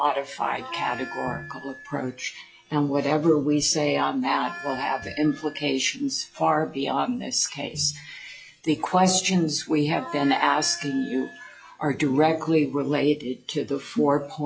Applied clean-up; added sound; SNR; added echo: classical method log-MMSE.